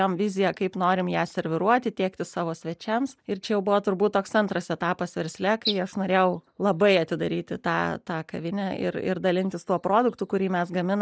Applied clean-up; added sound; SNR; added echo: neural mask model DeepFilterNet 3.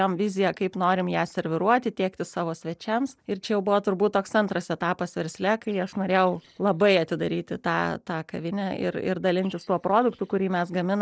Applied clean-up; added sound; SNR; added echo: neural separator model SepFormer DNS4.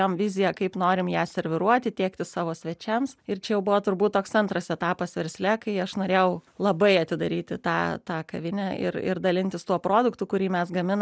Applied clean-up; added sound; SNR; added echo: none; none; none; none.